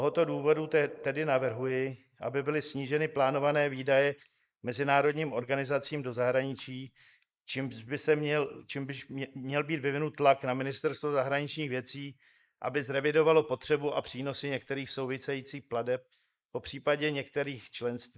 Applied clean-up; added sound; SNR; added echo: neural mask model Resemble Enhance denoiser.